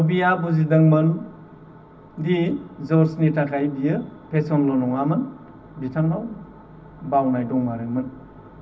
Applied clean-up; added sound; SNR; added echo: none; none; none; reverberation time 0.4 s.